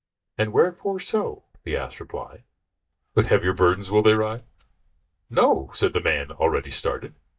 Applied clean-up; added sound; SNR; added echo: neural mask model DeepFilterNet 3.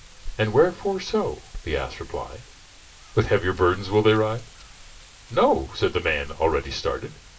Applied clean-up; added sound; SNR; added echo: none; Wind; 17 dB; reverberation time 0.2 s.